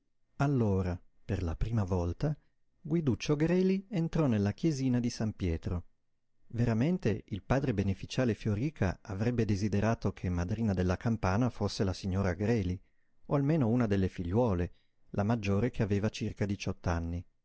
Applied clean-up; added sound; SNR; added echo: none; none; none; none.